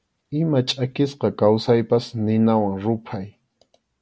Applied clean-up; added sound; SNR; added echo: none; none; none; none.